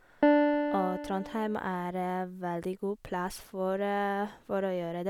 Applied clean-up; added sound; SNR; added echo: none; Piano; -1 dB; none.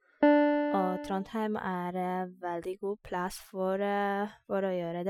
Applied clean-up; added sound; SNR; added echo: classical method Wiener filter.